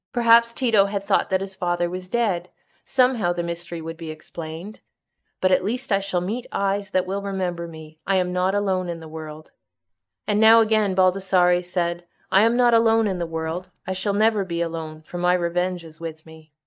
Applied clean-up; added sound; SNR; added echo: neural mask model DeepFilterNet 3.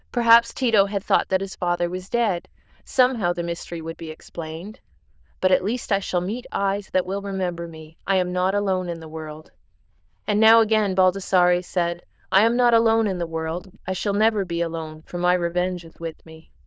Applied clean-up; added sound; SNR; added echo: neural diffusion model UNIVERSE++.